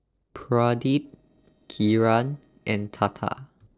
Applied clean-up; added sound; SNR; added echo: neural separator model SepFormer DNS4.